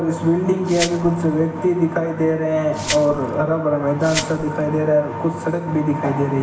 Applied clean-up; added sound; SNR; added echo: none; Glass; 13 dB; reverberation time 1.0 s.